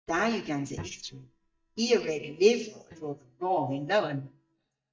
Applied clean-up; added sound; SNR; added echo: neural mask model DeepFilterNet 3.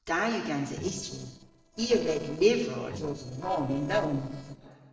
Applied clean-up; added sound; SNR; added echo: neural separator model SepFormer DNS4.